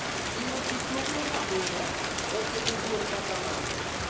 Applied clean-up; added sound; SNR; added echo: none; Rain; -5 dB; reverberation time 0.5 s.